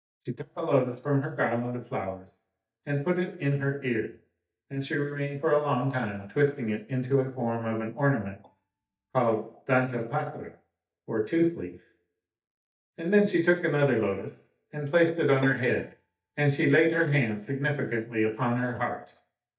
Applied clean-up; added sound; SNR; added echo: neural mask model DeepFilterNet 3.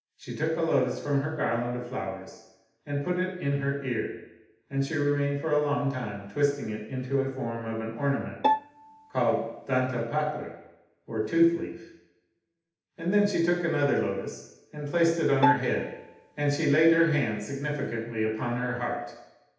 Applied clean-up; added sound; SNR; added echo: none; Bowed string instrument; 3 dB; reverberation time 0.8 s.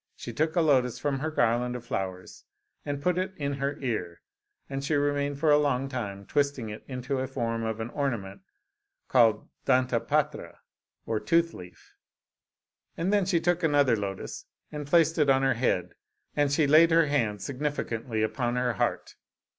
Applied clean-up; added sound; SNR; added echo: none; none; none; none.